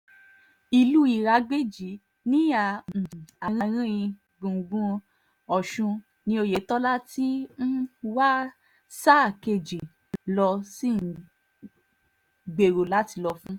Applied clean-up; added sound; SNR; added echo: none; none; none; none.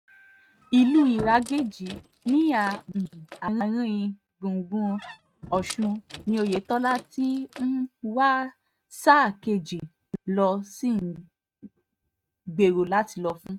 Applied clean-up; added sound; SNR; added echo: neural mask model RNNoise.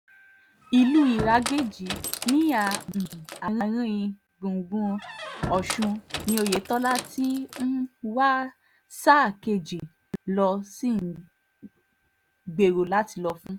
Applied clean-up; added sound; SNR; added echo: none; Squeak; 9 dB; none.